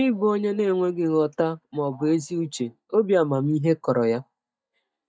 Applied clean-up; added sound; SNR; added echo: neural mask model DeepFilterNet 3.